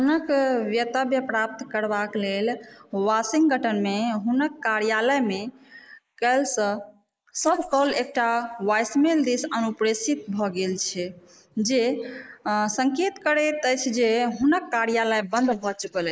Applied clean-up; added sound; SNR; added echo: neural mask model Resemble Enhance denoiser.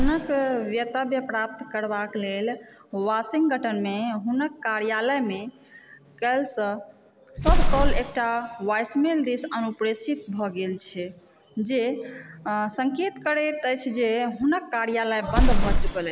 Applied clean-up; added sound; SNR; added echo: none; Explosion; 2 dB; none.